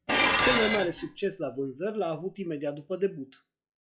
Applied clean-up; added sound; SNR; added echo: classical method log-MMSE.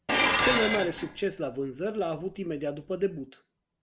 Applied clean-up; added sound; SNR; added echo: none; Dishes, pots, and pans; -1 dB; none.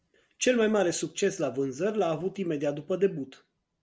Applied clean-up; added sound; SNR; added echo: none; none; none; none.